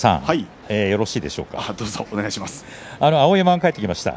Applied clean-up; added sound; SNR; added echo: none; none; none; none.